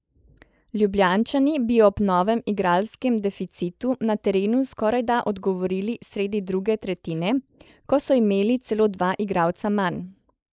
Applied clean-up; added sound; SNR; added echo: neural mask model Resemble Enhance denoiser.